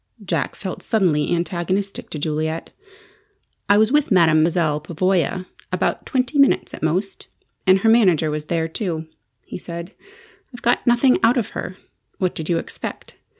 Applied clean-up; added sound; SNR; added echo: none; none; none; none.